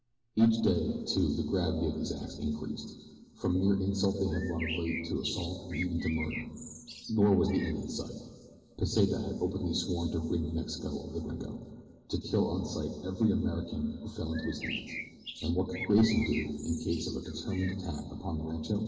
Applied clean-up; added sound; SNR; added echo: none; Bird; 12 dB; reverberation time 2.0 s.